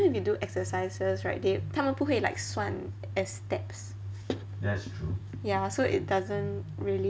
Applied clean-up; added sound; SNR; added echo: none; none; none; none.